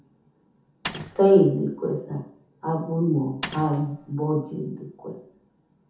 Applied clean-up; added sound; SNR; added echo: none; Mechanisms; 10 dB; reverberation time 0.5 s.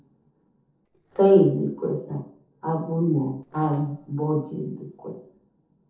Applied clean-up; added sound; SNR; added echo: neural separator model SepFormer DNS4.